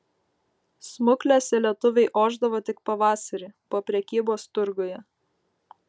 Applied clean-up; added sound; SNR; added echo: none; none; none; none.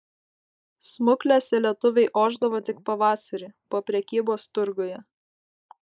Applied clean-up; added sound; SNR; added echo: neural mask model Resemble Enhance denoiser.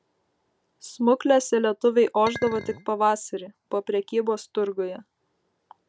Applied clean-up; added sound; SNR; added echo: none; Chink, clink; 13 dB; none.